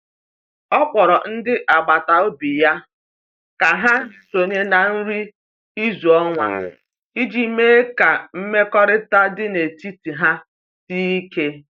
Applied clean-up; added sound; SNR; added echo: neural mask model Resemble Enhance denoiser.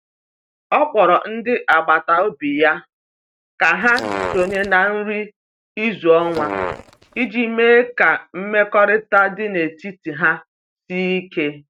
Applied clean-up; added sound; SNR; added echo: neural mask model RNNoise.